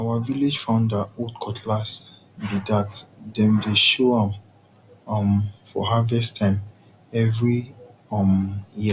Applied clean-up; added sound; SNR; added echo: none; none; none; none.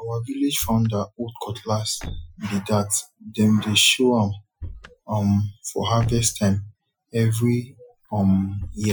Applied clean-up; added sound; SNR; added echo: classical method Wiener filter.